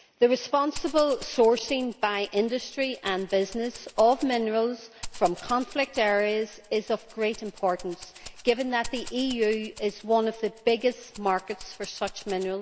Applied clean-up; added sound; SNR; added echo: none; Rattle (instrument); 17 dB; none.